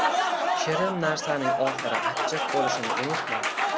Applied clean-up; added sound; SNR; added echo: none; Applause; -4 dB; none.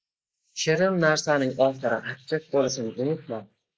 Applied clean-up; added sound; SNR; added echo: neural mask model Resemble Enhance denoiser.